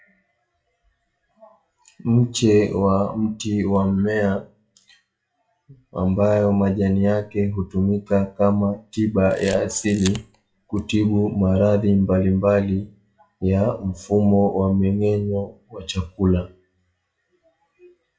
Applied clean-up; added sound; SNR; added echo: classical method WPE with log-MMSE.